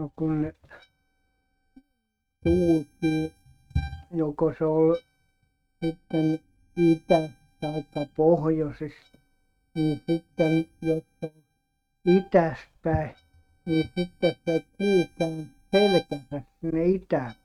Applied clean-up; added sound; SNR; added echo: neural mask model RNNoise.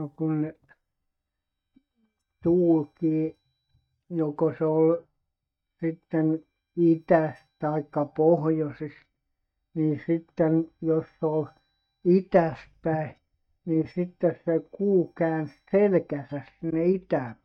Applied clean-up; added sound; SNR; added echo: neural mask model DeepFilterNet 3.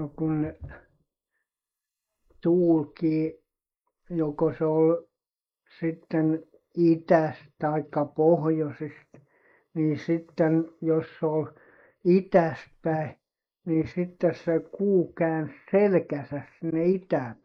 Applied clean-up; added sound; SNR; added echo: neural mask model Resemble Enhance denoiser.